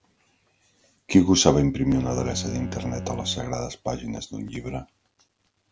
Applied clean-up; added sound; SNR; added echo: none; Bowed string instrument; 11 dB; none.